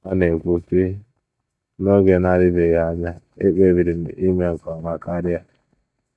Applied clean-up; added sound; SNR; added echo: neural mask model DeepFilterNet 3.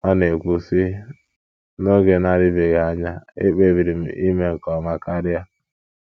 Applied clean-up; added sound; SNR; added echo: none; none; none; none.